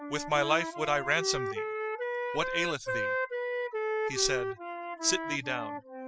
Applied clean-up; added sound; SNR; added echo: classical method spectral subtraction.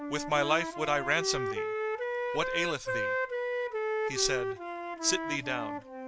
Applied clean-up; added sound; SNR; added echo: none; Wind instrument, woodwind instrument; 0 dB; none.